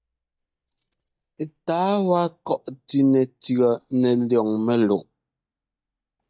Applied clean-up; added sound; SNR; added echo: neural mask model DeepFilterNet 3.